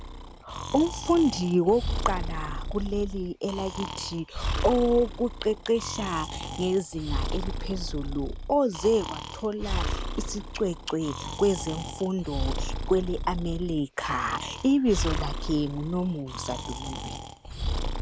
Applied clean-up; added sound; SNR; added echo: none; Breathing; 5 dB; none.